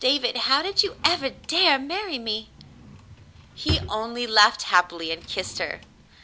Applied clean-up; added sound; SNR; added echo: none; Drawer open or close; 14 dB; none.